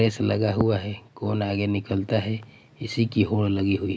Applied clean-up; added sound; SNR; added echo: none; none; none; none.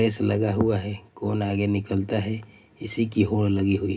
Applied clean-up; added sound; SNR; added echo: none; none; none; reverberation time 0.3 s.